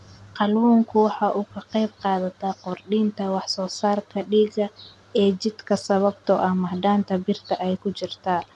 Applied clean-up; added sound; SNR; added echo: none; none; none; none.